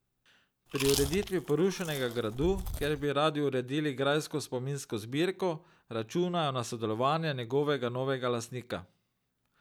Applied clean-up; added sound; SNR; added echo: none; Chewing, mastication; 7 dB; none.